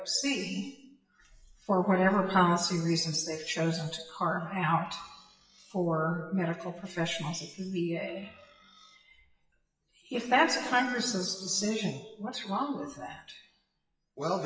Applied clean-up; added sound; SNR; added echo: classical method WPE with log-MMSE.